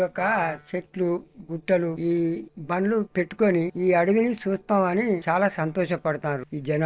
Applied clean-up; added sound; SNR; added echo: neural separator model SepFormer DNS4.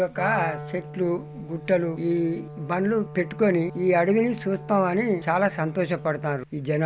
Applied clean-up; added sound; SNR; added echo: none; Wind instrument, woodwind instrument; 13 dB; none.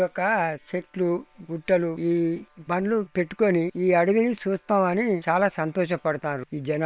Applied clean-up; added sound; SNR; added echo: neural separator model SepFormer WHAM!.